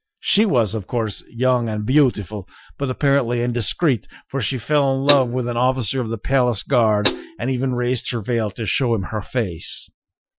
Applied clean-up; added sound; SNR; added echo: classical method Wiener filter.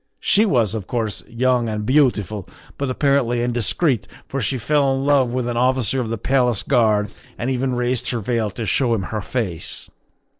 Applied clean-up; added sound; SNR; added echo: neural separator model SepFormer DNS4.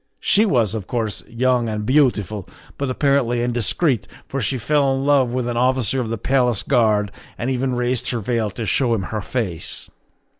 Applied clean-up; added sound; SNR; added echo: none; none; none; none.